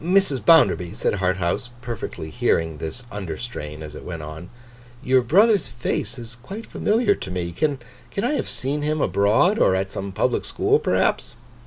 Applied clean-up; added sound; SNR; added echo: none; none; none; none.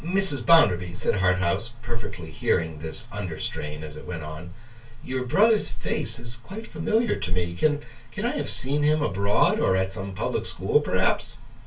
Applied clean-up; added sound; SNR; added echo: none; none; none; reverberation time 0.2 s.